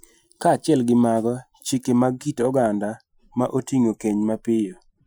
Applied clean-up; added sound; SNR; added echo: classical method Wiener filter.